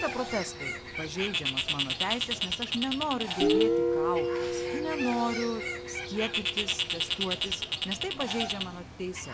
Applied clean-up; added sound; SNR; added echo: none; Bird + Guitar; -3 dB; none.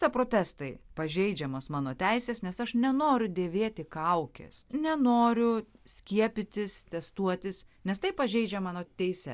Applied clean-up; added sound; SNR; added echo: none; none; none; none.